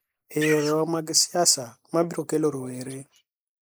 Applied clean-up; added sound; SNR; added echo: neural mask model Resemble Enhance denoiser.